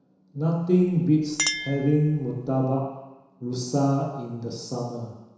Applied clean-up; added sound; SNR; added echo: none; Chink, clink; 12 dB; reverberation time 1.0 s.